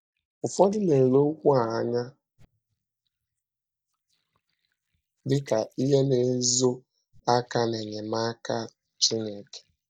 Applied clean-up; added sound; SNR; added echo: neural mask model DeepFilterNet 3.